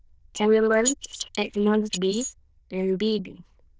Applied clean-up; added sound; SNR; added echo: neural diffusion model UNIVERSE++.